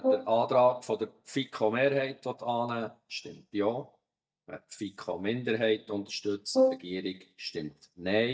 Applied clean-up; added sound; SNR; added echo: neural mask model DeepFilterNet 3.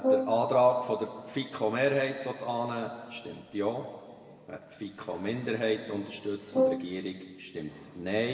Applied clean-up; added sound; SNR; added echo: none; Brass instrument; 1 dB; reverberation time 2.0 s.